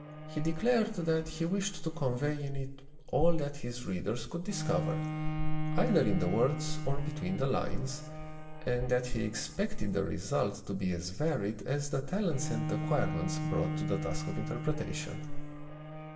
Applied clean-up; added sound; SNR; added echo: none; Bowed string instrument; 8 dB; reverberation time 0.8 s.